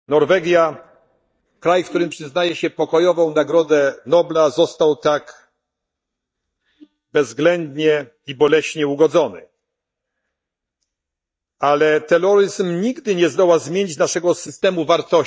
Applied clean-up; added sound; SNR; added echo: neural mask model DeepFilterNet 3.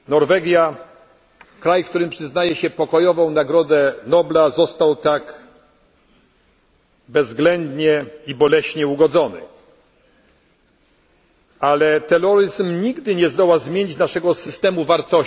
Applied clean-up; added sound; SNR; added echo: none; none; none; none.